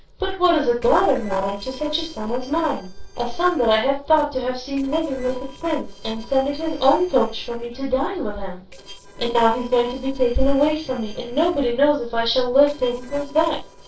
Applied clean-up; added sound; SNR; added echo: neural separator model SepFormer DNS4.